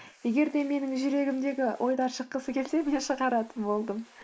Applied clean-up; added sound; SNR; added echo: neural mask model Resemble Enhance denoiser.